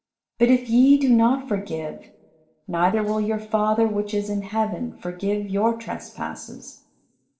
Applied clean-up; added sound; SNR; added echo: neural separator model SepFormer DNS4.